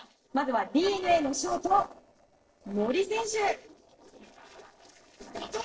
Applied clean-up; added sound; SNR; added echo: neural separator model SepFormer DNS4.